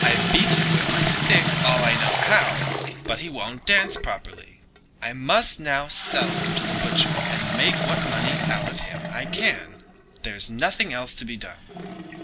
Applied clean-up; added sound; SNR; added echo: none; Sink (filling or washing) / Water tap, faucet; -1 dB; none.